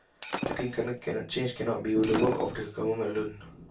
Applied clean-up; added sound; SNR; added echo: none; Shatter; 8 dB; reverberation time 0.1 s.